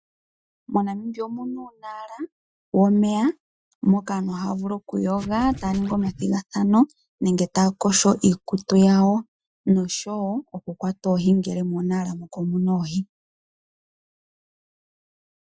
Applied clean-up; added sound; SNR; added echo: classical method Wiener filter.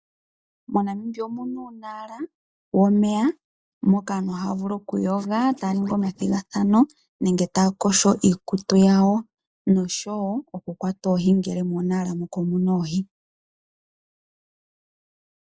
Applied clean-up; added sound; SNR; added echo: neural mask model Resemble Enhance denoiser.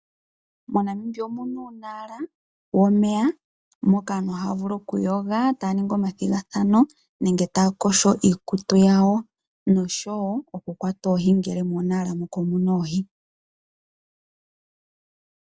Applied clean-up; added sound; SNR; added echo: none; none; none; none.